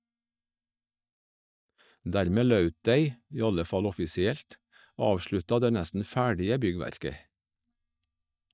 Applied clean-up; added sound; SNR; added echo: neural mask model DeepFilterNet 3.